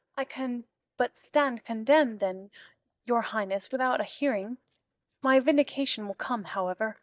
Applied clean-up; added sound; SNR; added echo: neural mask model DeepFilterNet 3.